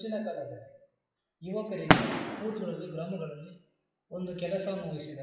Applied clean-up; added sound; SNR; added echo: classical method WPE with log-MMSE.